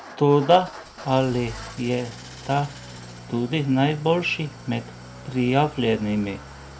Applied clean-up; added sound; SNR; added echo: none; Idling / Engine starting; 16 dB; none.